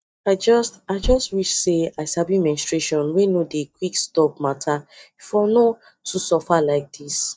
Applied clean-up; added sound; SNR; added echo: neural mask model DeepFilterNet 3.